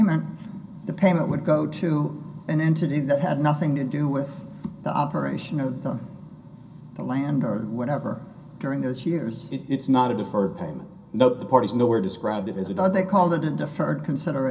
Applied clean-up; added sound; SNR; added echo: none; none; none; reverberation time 0.3 s.